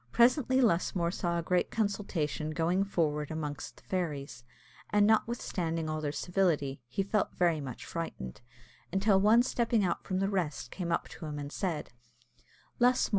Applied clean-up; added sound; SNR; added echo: none; none; none; none.